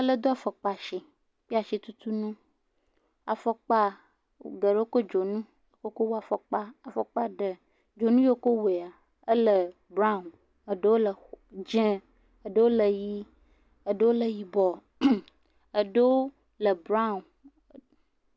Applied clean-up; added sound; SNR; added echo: none; none; none; none.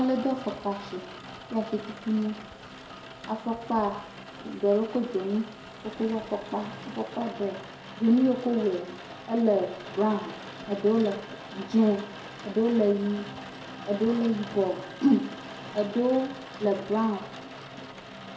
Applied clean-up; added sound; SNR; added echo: none; Rain; 14 dB; reverberation time 0.6 s.